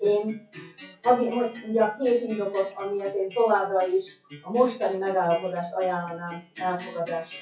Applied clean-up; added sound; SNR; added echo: classical method WPE with log-MMSE.